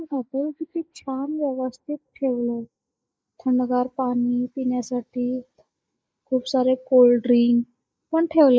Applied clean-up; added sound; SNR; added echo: neural mask model Resemble Enhance denoiser.